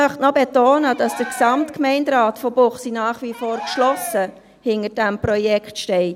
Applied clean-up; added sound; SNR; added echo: none; Cheering; 16 dB; none.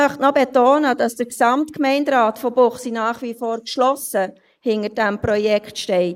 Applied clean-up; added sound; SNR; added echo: neural mask model Resemble Enhance denoiser.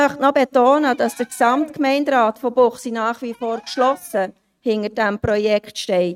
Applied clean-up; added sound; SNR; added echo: neural mask model RNNoise.